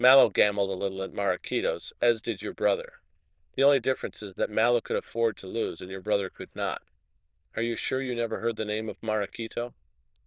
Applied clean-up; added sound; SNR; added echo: neural diffusion model UNIVERSE++.